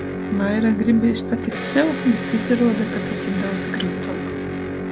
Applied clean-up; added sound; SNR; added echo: none; Electric guitar; 5 dB; none.